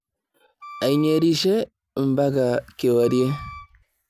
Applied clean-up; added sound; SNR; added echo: none; Wind instrument, woodwind instrument; 18 dB; none.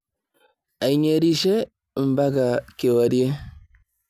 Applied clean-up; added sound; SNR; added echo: none; none; none; none.